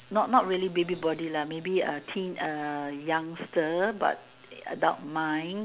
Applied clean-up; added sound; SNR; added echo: none; none; none; none.